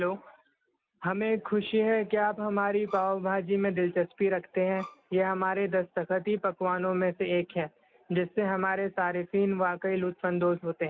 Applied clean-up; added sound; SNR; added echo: none; Bowed string instrument; 20 dB; none.